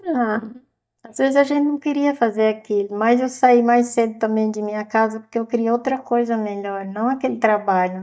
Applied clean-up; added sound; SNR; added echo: neural mask model DeepFilterNet 3.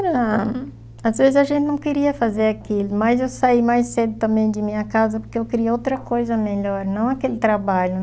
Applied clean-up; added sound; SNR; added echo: none; none; none; none.